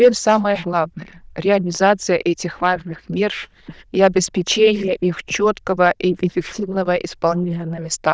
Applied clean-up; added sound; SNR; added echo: neural diffusion model UNIVERSE++.